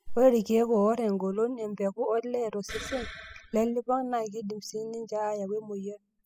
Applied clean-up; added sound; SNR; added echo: classical method spectral subtraction.